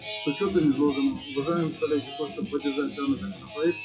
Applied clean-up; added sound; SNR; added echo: classical method WPE with log-MMSE.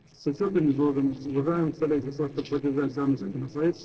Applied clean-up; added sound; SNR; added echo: neural separator model SepFormer DNS4.